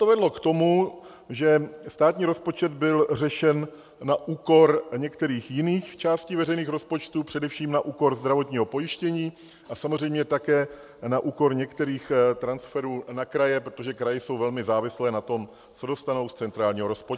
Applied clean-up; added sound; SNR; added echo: none; none; none; none.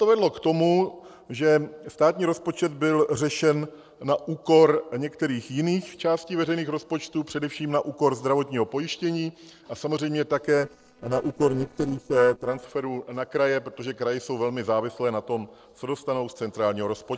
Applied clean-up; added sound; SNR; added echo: neural separator model SepFormer DNS4.